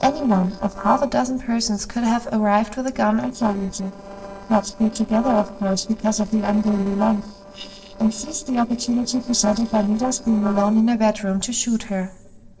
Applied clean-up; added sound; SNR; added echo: neural separator model SepFormer DNS4.